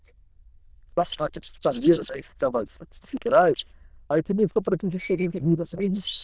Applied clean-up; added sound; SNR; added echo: neural diffusion model UNIVERSE++.